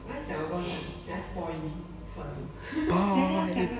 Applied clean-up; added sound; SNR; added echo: none; Toilet flush; 0 dB; reverberation time 1.2 s.